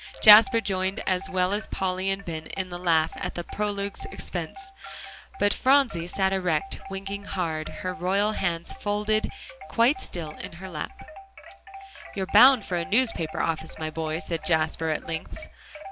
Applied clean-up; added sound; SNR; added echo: none; Wind chime; 16 dB; none.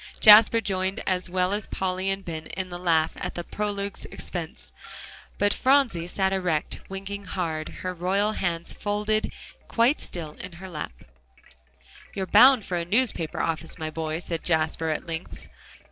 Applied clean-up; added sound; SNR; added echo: neural separator model SepFormer DNS4.